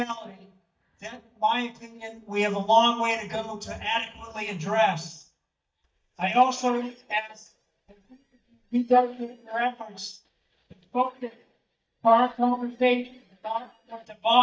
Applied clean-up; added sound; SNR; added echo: neural mask model DeepFilterNet 3.